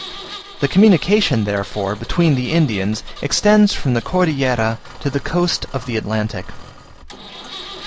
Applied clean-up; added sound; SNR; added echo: none; Engine; 19 dB; none.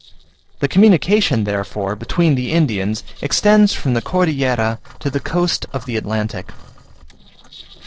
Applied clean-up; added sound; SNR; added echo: neural separator model SepFormer DNS4.